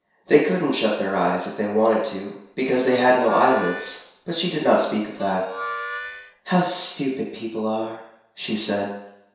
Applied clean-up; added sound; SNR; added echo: none; Harmonica; 12 dB; reverberation time 0.7 s.